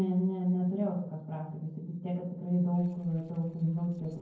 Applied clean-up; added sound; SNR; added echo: neural separator model SepFormer DNS4.